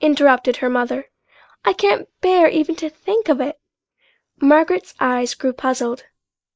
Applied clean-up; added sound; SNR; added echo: neural mask model Resemble Enhance denoiser.